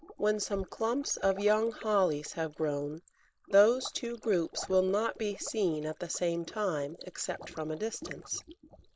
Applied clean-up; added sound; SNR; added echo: neural mask model Resemble Enhance denoiser.